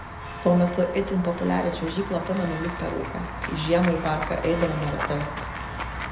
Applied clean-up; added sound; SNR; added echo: none; Walk, footsteps / Run / Bell; 7 dB; reverberation time 0.8 s.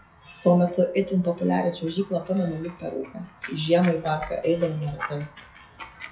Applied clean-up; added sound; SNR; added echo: classical method WPE with log-MMSE.